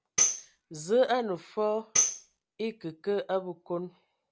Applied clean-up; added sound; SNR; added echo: none; Tambourine; 0 dB; none.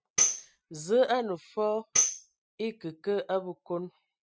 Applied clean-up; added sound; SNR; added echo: classical method spectral subtraction.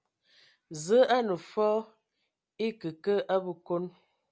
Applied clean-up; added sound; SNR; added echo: none; none; none; none.